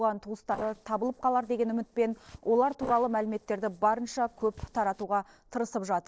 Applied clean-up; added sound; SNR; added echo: neural separator model SepFormer DNS4.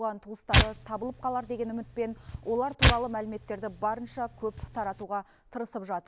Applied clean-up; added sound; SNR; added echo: none; Tearing; -3 dB; none.